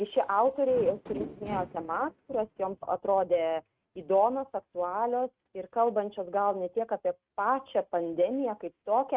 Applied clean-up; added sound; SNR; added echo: neural mask model RNNoise.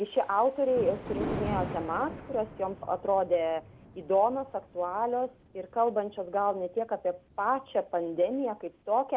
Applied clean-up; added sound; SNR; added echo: none; Thunder; 12 dB; none.